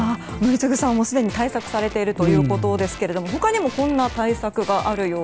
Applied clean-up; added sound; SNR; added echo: none; Guitar; 18 dB; none.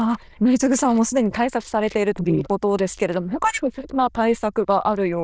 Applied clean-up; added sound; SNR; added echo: neural diffusion model UNIVERSE++.